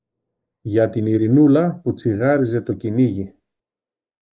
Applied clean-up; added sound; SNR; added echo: neural mask model Resemble Enhance denoiser.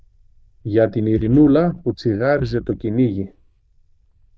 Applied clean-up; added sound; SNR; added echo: neural diffusion model UNIVERSE++.